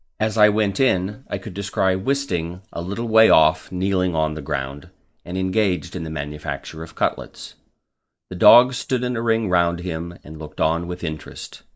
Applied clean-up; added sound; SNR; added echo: neural mask model Resemble Enhance denoiser.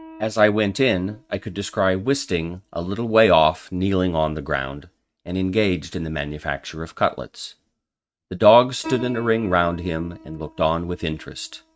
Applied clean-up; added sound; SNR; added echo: neural mask model RNNoise.